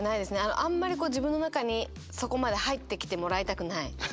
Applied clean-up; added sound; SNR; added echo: none; none; none; none.